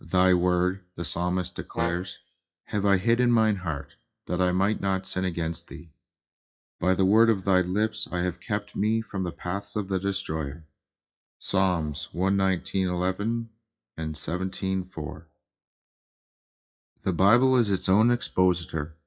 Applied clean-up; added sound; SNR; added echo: classical method WPE with log-MMSE.